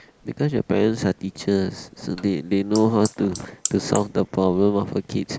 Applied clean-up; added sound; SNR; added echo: neural mask model Resemble Enhance denoiser.